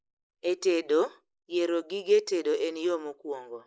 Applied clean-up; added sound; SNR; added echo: neural mask model Resemble Enhance denoiser.